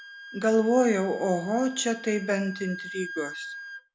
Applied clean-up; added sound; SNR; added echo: none; Wind instrument, woodwind instrument; 14 dB; none.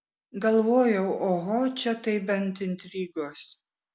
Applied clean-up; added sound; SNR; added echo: none; none; none; none.